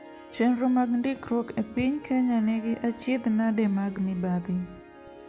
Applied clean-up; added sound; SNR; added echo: none; Harp; 20 dB; none.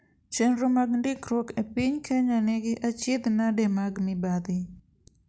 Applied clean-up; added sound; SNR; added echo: none; none; none; none.